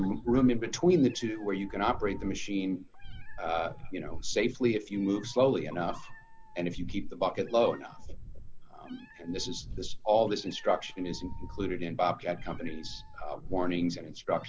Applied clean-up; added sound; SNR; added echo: none; Meow; 8 dB; none.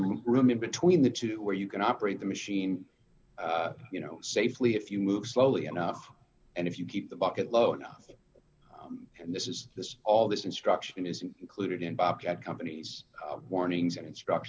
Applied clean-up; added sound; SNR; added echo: none; none; none; none.